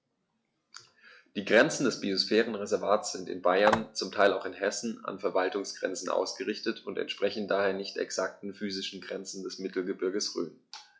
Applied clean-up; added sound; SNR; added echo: classical method log-MMSE.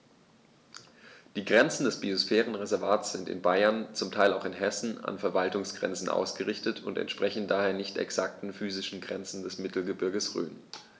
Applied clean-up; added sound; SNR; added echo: none; none; none; none.